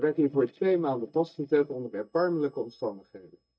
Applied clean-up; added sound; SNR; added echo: neural mask model DeepFilterNet 3.